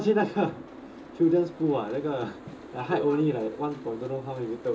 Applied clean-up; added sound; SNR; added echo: none; Boat, Water vehicle; 17 dB; reverberation time 0.2 s.